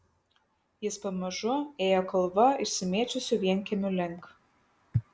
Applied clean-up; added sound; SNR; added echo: none; none; none; none.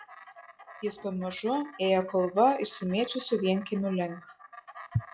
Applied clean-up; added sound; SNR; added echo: classical method log-MMSE.